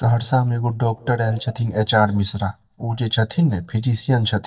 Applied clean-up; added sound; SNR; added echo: neural mask model DeepFilterNet 3.